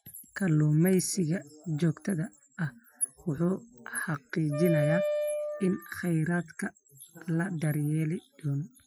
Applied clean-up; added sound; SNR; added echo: classical method Wiener filter.